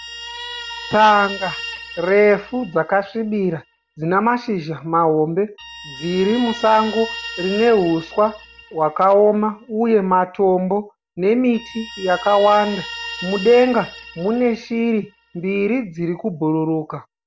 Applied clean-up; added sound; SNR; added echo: none; Guitar; 16 dB; none.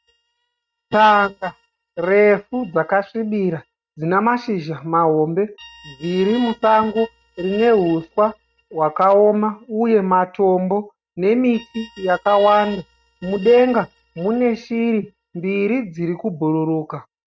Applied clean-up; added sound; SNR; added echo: neural mask model RNNoise.